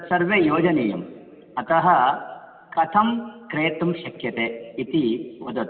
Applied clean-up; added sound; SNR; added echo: none; none; none; reverberation time 2.1 s.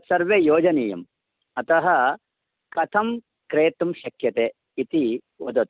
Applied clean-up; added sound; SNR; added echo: none; none; none; none.